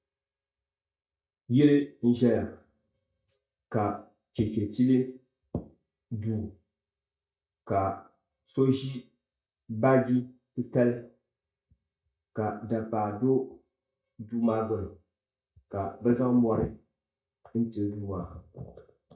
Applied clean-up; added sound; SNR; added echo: neural mask model DeepFilterNet 3.